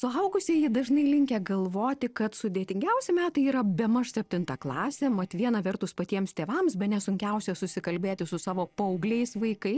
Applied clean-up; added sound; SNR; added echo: neural separator model SepFormer DNS4.